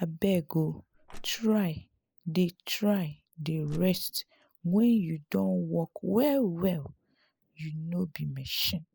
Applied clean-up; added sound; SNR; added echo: neural mask model Resemble Enhance denoiser.